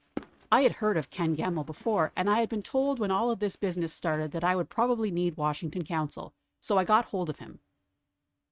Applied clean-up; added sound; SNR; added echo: neural mask model RNNoise.